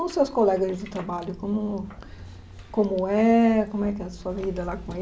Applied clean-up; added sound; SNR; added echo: none; none; none; none.